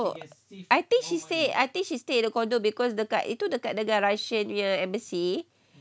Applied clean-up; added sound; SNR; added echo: none; none; none; none.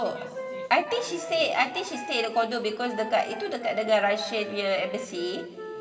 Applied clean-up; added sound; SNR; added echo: none; Wind instrument, woodwind instrument; 11 dB; reverberation time 2.1 s.